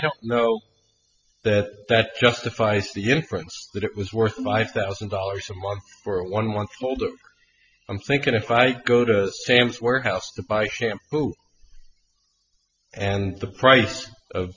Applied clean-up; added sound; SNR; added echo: classical method spectral subtraction.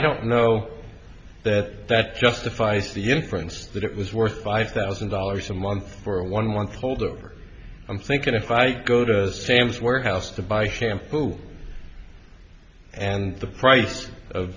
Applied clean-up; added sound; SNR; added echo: none; none; none; none.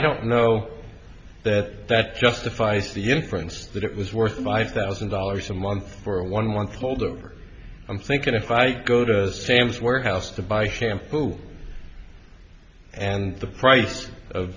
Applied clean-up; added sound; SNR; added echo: none; Bowed string instrument; 12 dB; none.